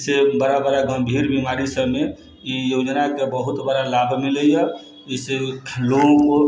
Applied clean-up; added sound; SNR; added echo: none; none; none; none.